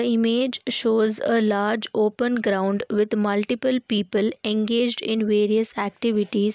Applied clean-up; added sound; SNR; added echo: none; none; none; none.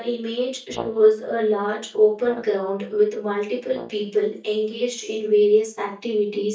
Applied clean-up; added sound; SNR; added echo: neural mask model DeepFilterNet 3.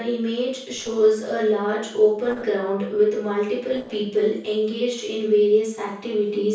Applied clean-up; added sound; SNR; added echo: neural separator model SepFormer DNS4.